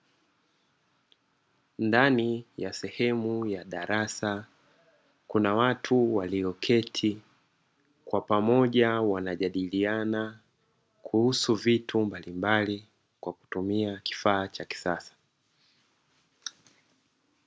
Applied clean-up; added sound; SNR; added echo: none; none; none; none.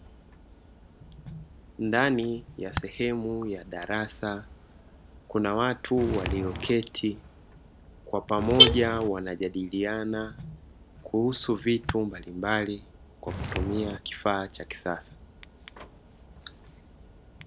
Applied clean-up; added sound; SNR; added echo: none; Alarm / Car + Walk, footsteps; 3 dB; none.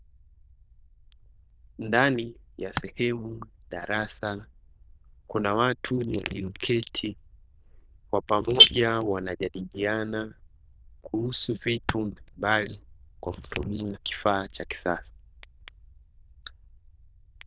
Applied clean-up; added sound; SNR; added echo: neural diffusion model UNIVERSE++.